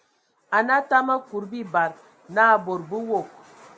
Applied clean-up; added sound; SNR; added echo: none; none; none; none.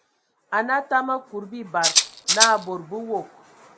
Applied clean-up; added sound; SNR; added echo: none; Rattle (instrument); -5 dB; none.